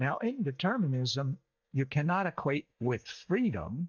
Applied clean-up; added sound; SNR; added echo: neural mask model DeepFilterNet 3.